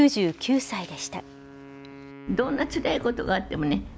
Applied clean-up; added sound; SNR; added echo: none; Wind instrument, woodwind instrument; 19 dB; none.